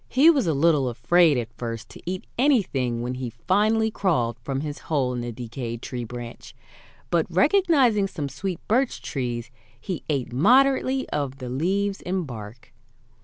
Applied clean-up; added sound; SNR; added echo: none; none; none; none.